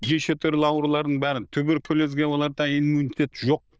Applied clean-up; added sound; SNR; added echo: neural diffusion model UNIVERSE++.